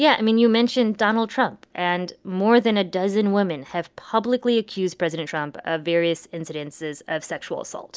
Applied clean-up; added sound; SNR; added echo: none; none; none; none.